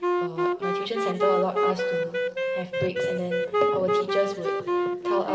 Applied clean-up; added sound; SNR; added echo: none; Wind instrument, woodwind instrument; -4 dB; reverberation time 2.1 s.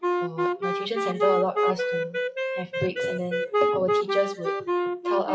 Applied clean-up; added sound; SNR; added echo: classical method WPE with log-MMSE.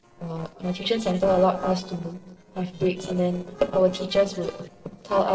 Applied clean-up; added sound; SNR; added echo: neural separator model SepFormer DNS4.